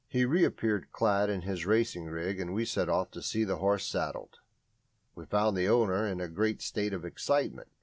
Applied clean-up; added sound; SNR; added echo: none; none; none; none.